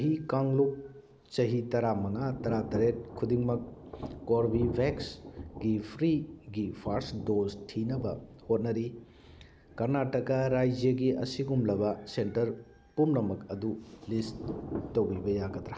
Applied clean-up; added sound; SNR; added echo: none; Thunder / Rain; 13 dB; none.